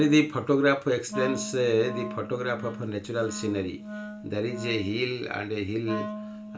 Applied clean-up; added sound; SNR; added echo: none; Wind instrument, woodwind instrument; 11 dB; reverberation time 0.2 s.